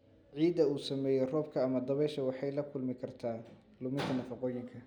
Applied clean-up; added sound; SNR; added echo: none; none; none; none.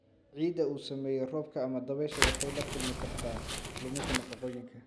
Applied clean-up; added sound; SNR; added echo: none; Crackle; -1 dB; none.